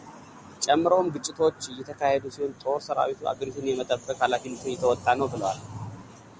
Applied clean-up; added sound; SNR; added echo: none; none; none; none.